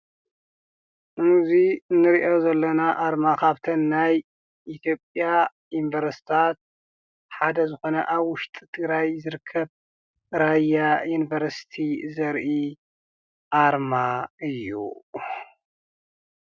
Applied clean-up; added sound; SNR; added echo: none; none; none; none.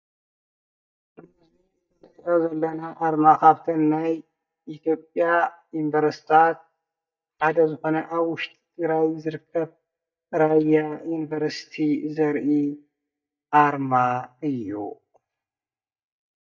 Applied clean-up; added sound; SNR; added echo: neural mask model DeepFilterNet 3.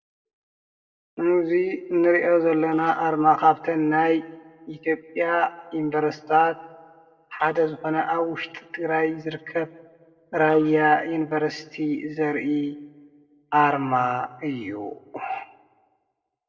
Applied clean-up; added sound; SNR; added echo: neural separator model SepFormer DNS4.